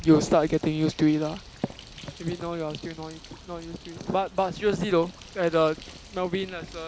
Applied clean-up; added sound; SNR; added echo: none; Bird; 19 dB; none.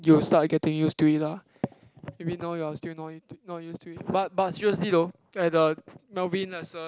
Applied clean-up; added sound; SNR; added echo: none; none; none; none.